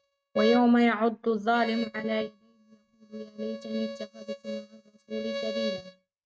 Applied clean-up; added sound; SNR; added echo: neural mask model RNNoise.